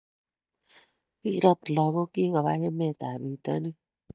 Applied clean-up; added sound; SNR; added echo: neural mask model DeepFilterNet 3.